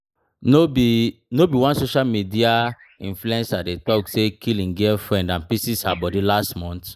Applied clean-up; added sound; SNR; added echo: neural mask model Resemble Enhance denoiser.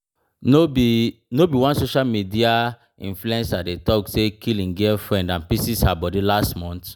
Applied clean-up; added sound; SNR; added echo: none; none; none; none.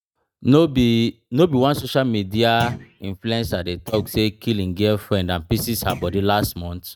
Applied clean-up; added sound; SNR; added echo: neural mask model RNNoise.